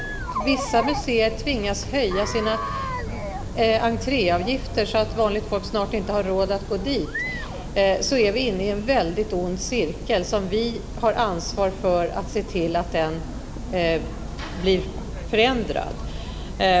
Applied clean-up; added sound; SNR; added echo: none; Chatter; 7 dB; none.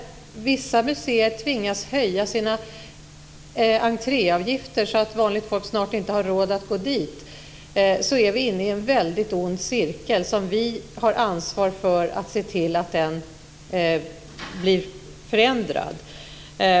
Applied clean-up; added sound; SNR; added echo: none; none; none; none.